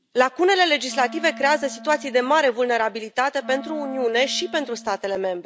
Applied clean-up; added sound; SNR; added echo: none; Wind instrument, woodwind instrument; 18 dB; none.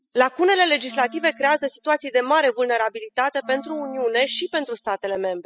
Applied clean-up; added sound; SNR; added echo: classical method spectral subtraction.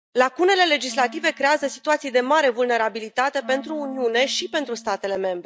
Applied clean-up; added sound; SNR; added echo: neural mask model DeepFilterNet 3.